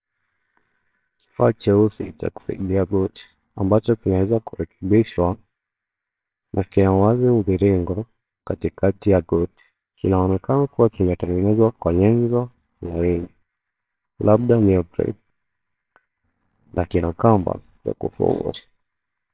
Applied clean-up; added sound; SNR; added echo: neural separator model SepFormer WHAMR!.